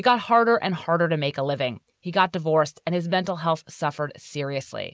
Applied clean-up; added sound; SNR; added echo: none; none; none; none.